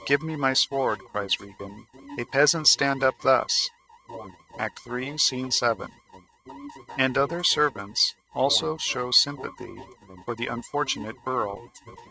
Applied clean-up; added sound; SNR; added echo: neural mask model RNNoise.